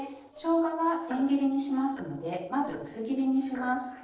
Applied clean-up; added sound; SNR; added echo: neural separator model SepFormer DNS4.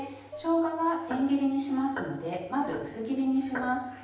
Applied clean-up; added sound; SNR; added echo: none; Dishes, pots, and pans; 20 dB; reverberation time 0.9 s.